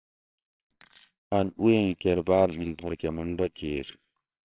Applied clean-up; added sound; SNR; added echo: neural separator model SepFormer WHAMR!.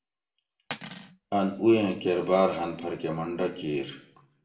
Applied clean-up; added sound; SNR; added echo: none; Cutlery, silverware; 18 dB; reverberation time 0.7 s.